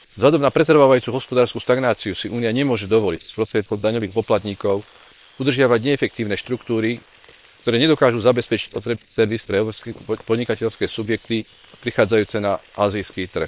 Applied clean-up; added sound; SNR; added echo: neural separator model SepFormer WHAM!.